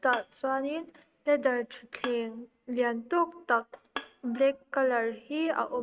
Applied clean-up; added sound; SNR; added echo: neural mask model RNNoise.